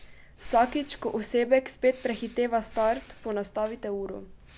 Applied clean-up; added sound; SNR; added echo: none; Breathing; 18 dB; none.